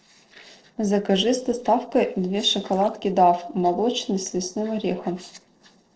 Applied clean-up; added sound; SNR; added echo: neural separator model SepFormer DNS4.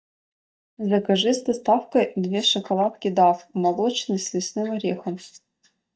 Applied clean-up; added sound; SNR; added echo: neural mask model DeepFilterNet 3.